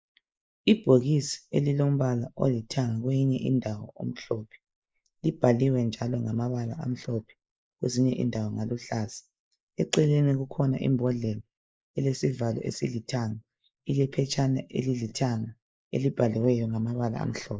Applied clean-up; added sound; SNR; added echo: neural mask model Resemble Enhance denoiser.